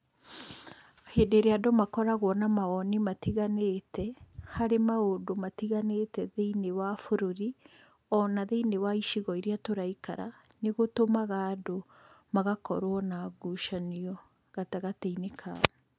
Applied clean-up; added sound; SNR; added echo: none; none; none; none.